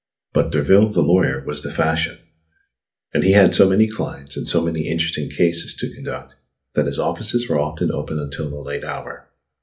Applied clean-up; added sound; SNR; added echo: none; none; none; reverberation time 0.3 s.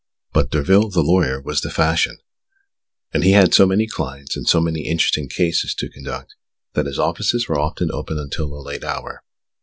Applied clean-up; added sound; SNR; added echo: none; none; none; none.